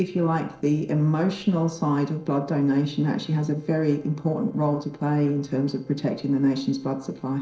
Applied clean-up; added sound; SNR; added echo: neural separator model SepFormer DNS4.